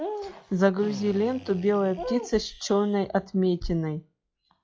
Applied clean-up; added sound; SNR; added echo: classical method log-MMSE.